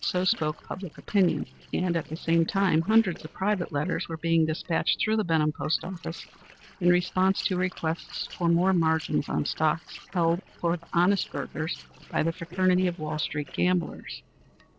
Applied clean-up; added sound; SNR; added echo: neural separator model SepFormer DNS4.